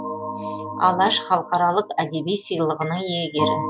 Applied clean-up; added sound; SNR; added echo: none; Organ; 7 dB; none.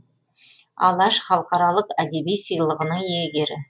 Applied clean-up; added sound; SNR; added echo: none; none; none; none.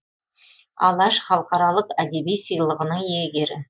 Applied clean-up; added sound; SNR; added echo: neural mask model Resemble Enhance denoiser.